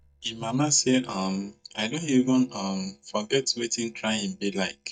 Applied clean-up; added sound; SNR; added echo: neural mask model DeepFilterNet 3.